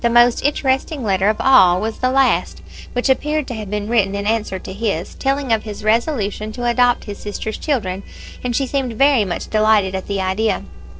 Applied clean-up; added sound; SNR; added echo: neural separator model SepFormer DNS4.